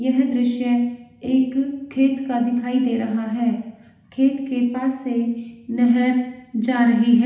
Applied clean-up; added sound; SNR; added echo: none; none; none; reverberation time 0.8 s.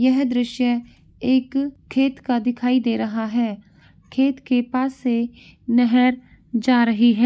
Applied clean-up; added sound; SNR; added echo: none; none; none; none.